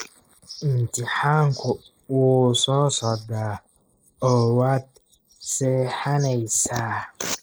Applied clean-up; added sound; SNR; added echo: neural mask model Resemble Enhance denoiser.